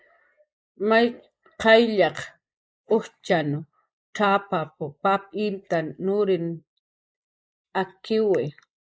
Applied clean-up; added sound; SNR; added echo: neural mask model Resemble Enhance denoiser.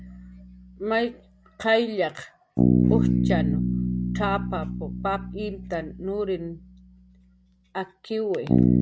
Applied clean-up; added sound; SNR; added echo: none; Bass guitar; -4 dB; none.